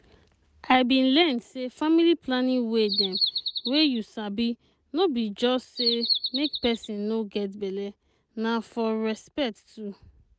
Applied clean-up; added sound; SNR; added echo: none; Bird vocalization, bird call, bird song; 3 dB; none.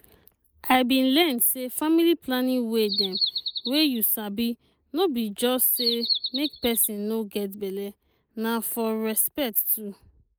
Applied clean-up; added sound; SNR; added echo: neural mask model Resemble Enhance denoiser.